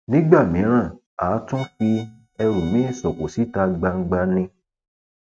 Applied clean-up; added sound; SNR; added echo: neural mask model RNNoise.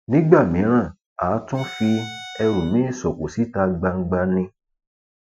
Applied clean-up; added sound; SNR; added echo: classical method Wiener filter.